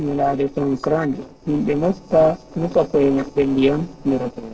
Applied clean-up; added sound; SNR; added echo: neural separator model SepFormer DNS4.